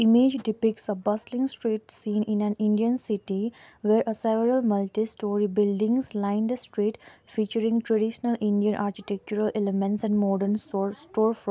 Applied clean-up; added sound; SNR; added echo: none; none; none; none.